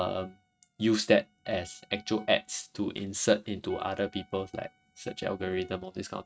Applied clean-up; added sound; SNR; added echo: neural mask model RNNoise.